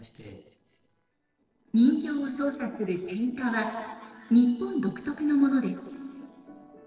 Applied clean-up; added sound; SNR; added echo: neural separator model SepFormer DNS4.